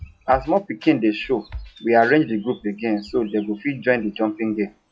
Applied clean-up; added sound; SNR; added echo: classical method log-MMSE.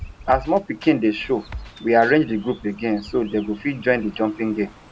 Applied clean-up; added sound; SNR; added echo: none; Drum kit + Chirp, tweet; 18 dB; none.